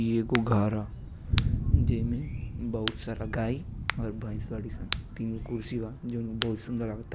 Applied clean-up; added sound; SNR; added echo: none; Thunder + Crack; 0 dB; none.